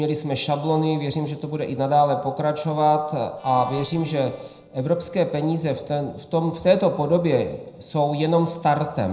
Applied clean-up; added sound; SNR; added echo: neural separator model SepFormer DNS4.